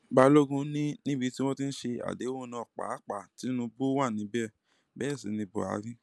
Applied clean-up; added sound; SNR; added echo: none; none; none; none.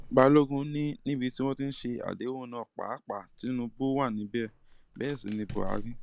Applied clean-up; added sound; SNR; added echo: none; Fire; 12 dB; none.